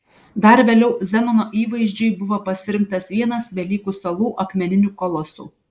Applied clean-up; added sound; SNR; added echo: neural mask model Resemble Enhance denoiser.